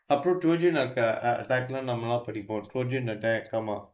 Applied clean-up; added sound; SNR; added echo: neural mask model Resemble Enhance denoiser.